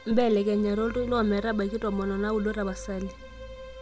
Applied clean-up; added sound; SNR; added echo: none; Bowed string instrument; 18 dB; none.